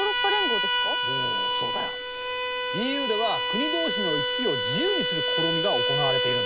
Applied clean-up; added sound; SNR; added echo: none; Bowed string instrument; -5 dB; none.